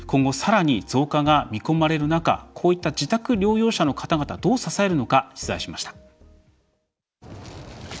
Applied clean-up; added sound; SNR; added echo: none; none; none; none.